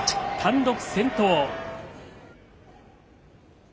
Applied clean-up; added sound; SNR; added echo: none; none; none; none.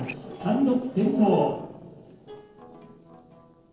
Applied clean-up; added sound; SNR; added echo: neural separator model SepFormer DNS4.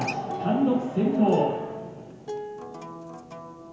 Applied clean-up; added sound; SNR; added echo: none; Acoustic guitar; 10 dB; reverberation time 1.0 s.